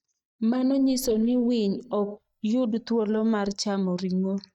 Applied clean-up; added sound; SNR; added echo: neural mask model DeepFilterNet 3.